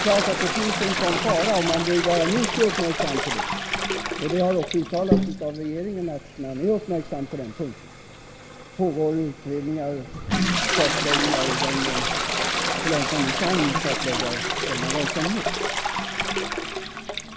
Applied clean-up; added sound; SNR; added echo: none; Toilet flush; 0 dB; none.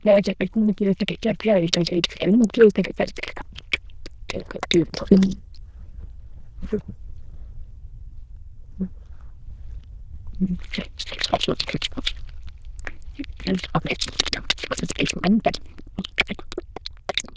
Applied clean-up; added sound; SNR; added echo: neural diffusion model UNIVERSE++.